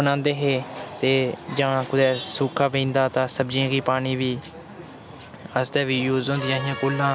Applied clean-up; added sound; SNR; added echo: none; none; none; none.